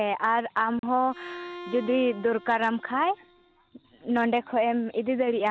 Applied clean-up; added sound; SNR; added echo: none; Bowed string instrument; 17 dB; none.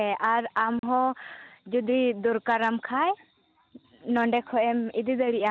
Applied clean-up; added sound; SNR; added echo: none; none; none; none.